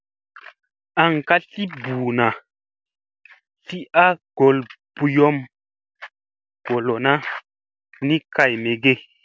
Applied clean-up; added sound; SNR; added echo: none; none; none; none.